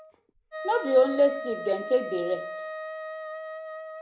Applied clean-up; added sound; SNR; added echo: none; Wind instrument, woodwind instrument; 9 dB; none.